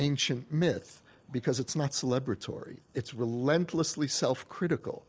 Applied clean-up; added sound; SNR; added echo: neural mask model Resemble Enhance denoiser.